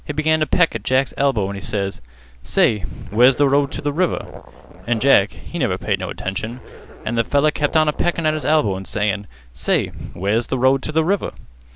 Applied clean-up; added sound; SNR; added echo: none; Zipper (clothing); 18 dB; none.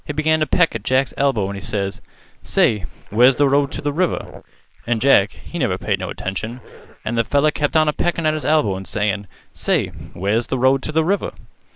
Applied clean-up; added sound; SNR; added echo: neural mask model Resemble Enhance denoiser.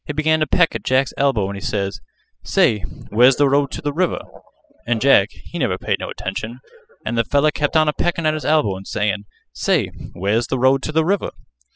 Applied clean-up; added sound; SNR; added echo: classical method spectral subtraction.